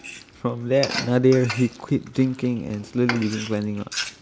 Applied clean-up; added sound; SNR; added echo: none; Frying (food); 11 dB; none.